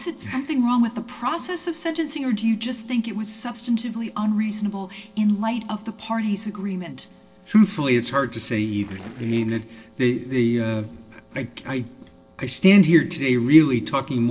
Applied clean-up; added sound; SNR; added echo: neural separator model SepFormer DNS4.